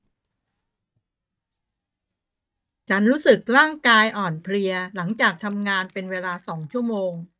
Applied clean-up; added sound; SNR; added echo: neural mask model DeepFilterNet 3.